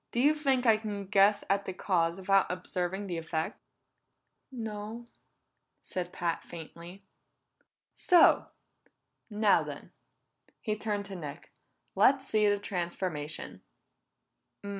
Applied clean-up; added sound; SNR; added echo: none; none; none; none.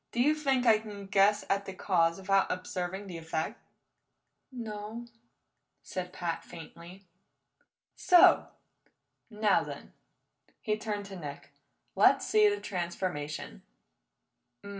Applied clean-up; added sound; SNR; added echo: none; none; none; reverberation time 0.2 s.